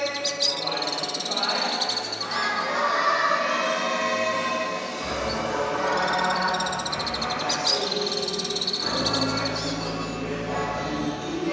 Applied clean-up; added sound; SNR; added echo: none; Bird; 5 dB; reverberation time 2.2 s.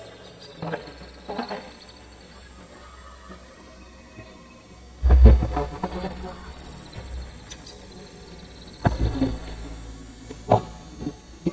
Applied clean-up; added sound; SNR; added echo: neural mask model DeepFilterNet 3.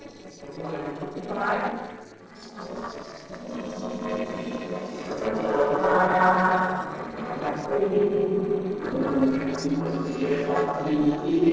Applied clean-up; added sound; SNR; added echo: neural separator model SepFormer DNS4.